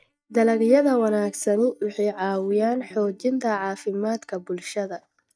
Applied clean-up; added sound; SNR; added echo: neural mask model DeepFilterNet 3.